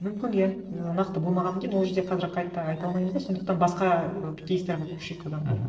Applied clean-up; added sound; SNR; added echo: neural separator model SepFormer DNS4.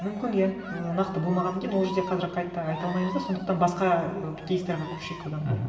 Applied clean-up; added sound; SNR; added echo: none; Cheering; 14 dB; reverberation time 2.0 s.